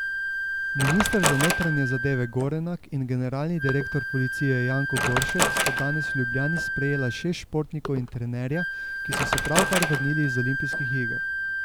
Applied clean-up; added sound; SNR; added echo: none; Wood + Wind instrument, woodwind instrument; 1 dB; none.